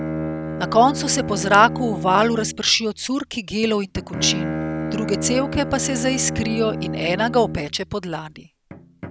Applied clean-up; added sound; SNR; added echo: none; Bowed string instrument; 7 dB; none.